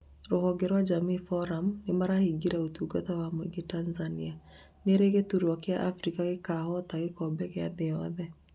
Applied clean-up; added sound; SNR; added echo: none; none; none; none.